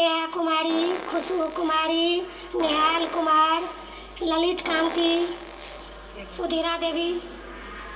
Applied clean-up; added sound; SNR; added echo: none; Fart; 13 dB; reverberation time 0.2 s.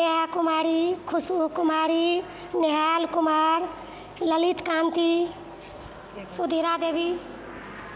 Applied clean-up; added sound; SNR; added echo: none; none; none; none.